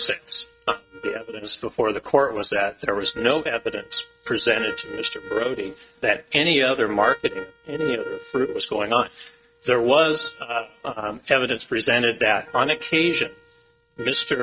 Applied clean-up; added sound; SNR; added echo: neural mask model RNNoise.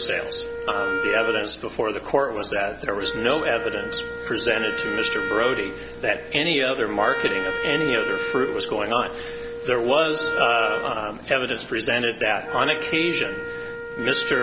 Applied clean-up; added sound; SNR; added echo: none; Wind instrument, woodwind instrument; 5 dB; none.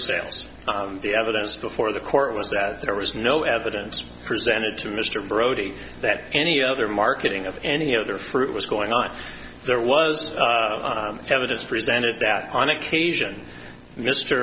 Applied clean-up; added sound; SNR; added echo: none; none; none; none.